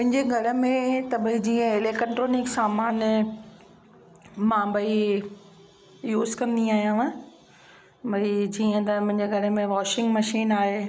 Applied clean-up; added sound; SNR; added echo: none; none; none; none.